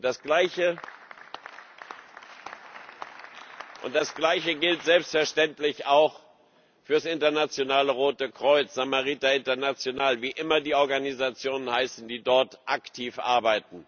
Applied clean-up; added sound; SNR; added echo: none; none; none; none.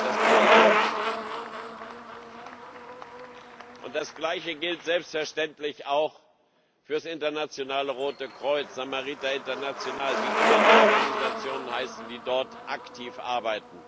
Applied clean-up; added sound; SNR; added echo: none; Bicycle; -4 dB; none.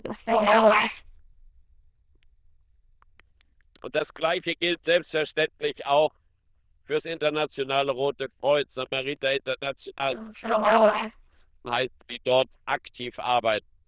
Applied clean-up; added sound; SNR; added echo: neural diffusion model UNIVERSE++.